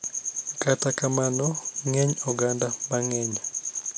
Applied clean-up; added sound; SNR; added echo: none; none; none; none.